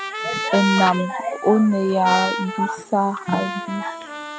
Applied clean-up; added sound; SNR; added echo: none; Trumpet; 7 dB; none.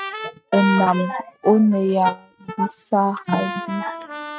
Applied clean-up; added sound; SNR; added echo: neural mask model RNNoise.